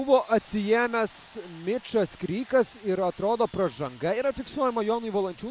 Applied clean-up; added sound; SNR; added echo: none; none; none; none.